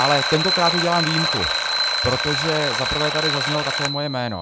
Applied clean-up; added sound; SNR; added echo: none; Alarm; -1 dB; none.